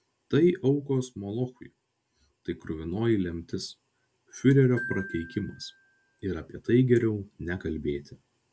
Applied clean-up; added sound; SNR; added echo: none; Glockenspiel; 16 dB; none.